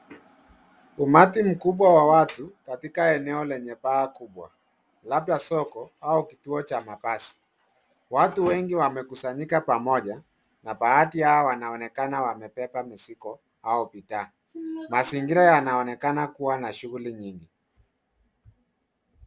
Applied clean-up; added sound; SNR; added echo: none; none; none; none.